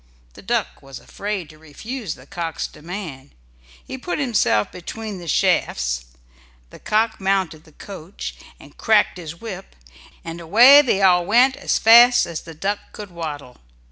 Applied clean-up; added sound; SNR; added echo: none; none; none; none.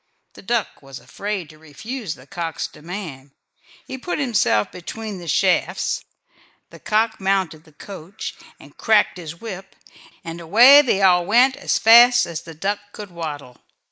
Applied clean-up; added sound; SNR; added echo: neural mask model Resemble Enhance denoiser.